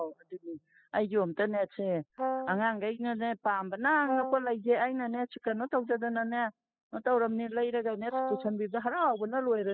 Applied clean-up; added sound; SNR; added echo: classical method spectral subtraction.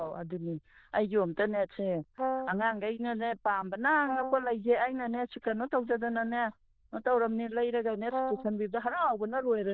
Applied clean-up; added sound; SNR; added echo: neural diffusion model UNIVERSE++.